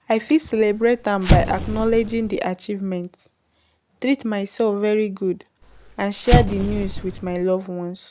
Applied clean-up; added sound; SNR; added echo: none; Explosion; 0 dB; none.